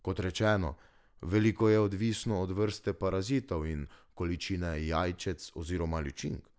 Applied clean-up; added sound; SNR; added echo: none; none; none; none.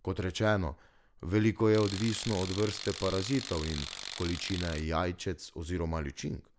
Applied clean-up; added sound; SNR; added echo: none; Tools; 10 dB; none.